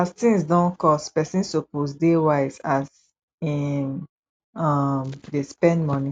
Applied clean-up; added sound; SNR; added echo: none; none; none; none.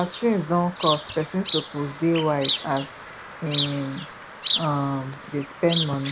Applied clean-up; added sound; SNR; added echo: none; Chirp, tweet; -1 dB; none.